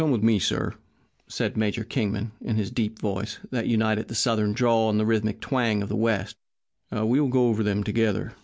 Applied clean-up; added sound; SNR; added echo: none; none; none; none.